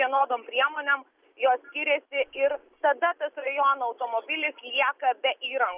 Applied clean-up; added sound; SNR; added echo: none; none; none; none.